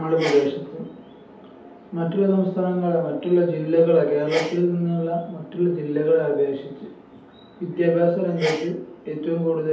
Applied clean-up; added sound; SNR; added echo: none; Sneeze; 18 dB; reverberation time 2.2 s.